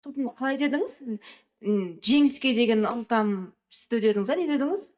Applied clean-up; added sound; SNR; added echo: neural mask model DeepFilterNet 3.